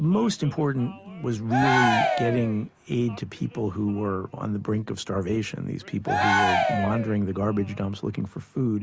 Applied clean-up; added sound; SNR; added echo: none; Cheering; 1 dB; none.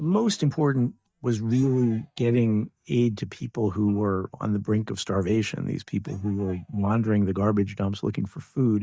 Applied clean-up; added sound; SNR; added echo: neural mask model DeepFilterNet 3.